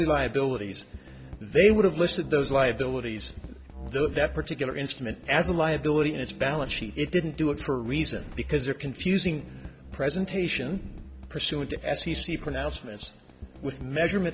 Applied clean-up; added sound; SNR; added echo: none; Drum kit; 14 dB; none.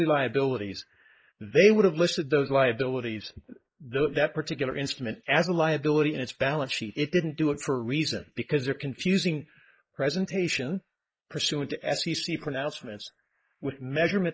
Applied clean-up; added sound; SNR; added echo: neural mask model Resemble Enhance denoiser.